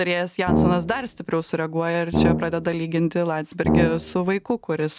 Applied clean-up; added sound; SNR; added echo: none; Brass instrument; 1 dB; none.